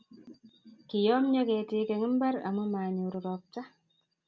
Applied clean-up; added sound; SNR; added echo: none; none; none; none.